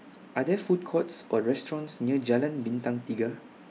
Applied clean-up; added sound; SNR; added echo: none; none; none; none.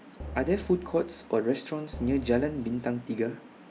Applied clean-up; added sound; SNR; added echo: none; Drum; 14 dB; none.